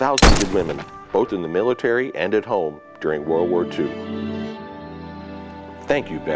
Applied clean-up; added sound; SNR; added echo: none; Gunshot, gunfire; -1 dB; none.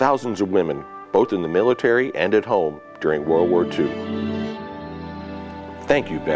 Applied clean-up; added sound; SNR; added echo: none; none; none; none.